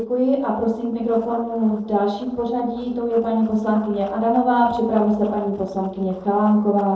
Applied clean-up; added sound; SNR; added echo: neural separator model SepFormer DNS4.